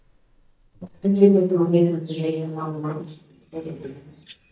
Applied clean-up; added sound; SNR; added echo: neural mask model DeepFilterNet 3.